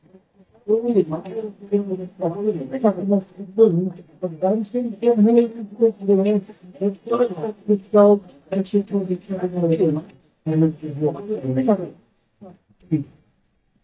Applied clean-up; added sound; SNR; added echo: neural mask model DeepFilterNet 3.